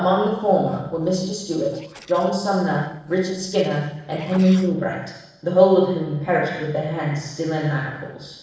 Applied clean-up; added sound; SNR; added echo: neural separator model SepFormer DNS4.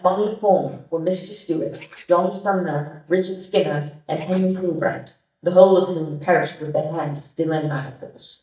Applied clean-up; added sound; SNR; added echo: neural mask model DeepFilterNet 3.